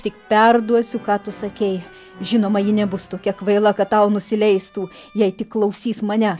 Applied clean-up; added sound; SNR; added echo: none; none; none; none.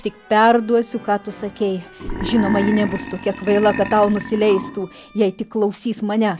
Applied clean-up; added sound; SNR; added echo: none; Burping, eructation; 8 dB; none.